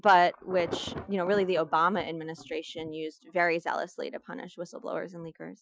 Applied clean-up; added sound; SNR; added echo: classical method Wiener filter.